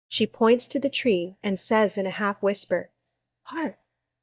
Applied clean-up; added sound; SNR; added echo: neural mask model DeepFilterNet 3.